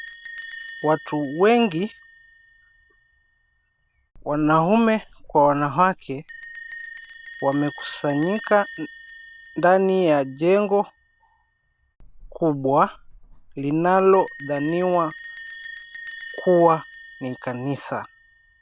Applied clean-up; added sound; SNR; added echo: none; Bell; 13 dB; none.